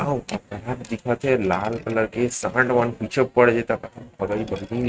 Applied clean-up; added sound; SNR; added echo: neural mask model RNNoise.